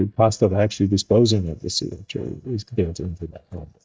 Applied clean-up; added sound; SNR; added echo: neural mask model DeepFilterNet 3.